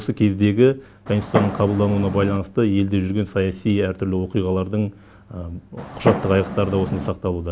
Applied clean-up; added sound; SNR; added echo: none; Fireworks; 6 dB; none.